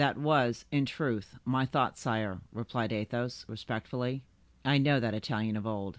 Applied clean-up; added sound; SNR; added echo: none; none; none; none.